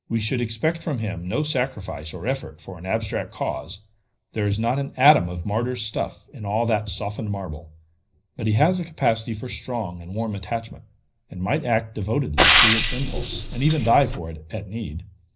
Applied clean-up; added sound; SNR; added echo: none; Frying (food); -4 dB; reverberation time 0.4 s.